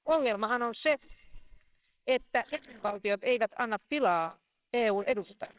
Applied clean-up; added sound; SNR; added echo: neural separator model SepFormer WHAMR!.